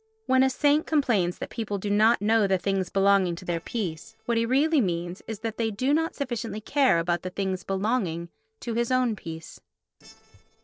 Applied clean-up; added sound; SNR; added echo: neural separator model SepFormer DNS4.